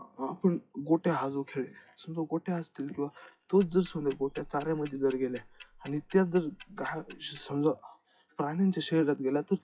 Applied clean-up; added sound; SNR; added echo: classical method WPE with log-MMSE.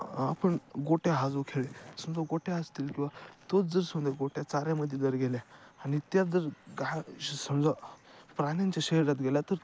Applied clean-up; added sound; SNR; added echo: none; none; none; none.